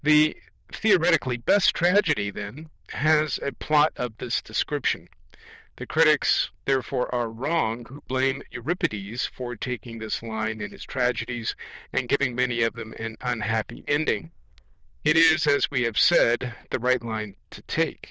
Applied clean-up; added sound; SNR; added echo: neural diffusion model UNIVERSE++.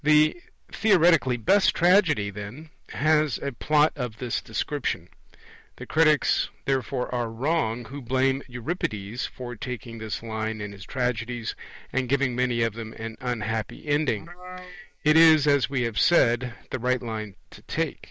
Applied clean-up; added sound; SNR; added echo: neural mask model Resemble Enhance denoiser.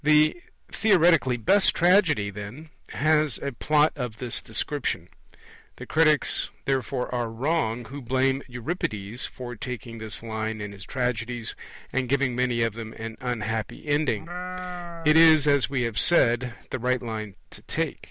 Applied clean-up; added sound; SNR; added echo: none; Livestock, farm animals, working animals; 6 dB; none.